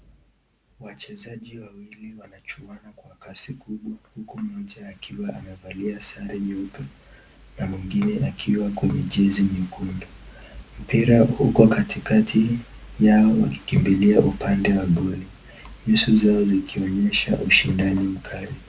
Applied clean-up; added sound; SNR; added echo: none; none; none; none.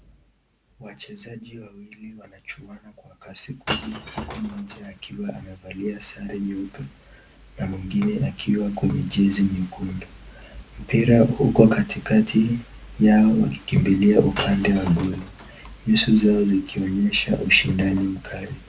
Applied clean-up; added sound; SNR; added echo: none; Shatter / Crushing; 15 dB; none.